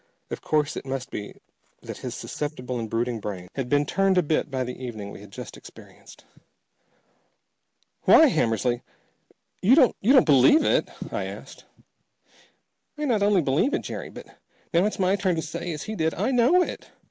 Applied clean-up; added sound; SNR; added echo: neural mask model Resemble Enhance denoiser.